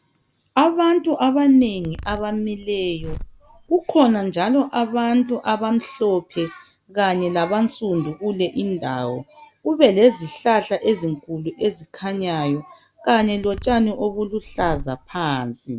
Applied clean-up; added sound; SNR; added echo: none; Zipper (clothing); 15 dB; none.